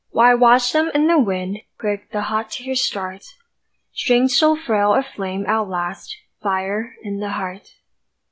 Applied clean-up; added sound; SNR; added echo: none; none; none; none.